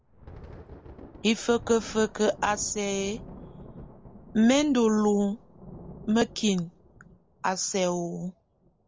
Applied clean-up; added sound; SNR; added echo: none; Thunder; 19 dB; none.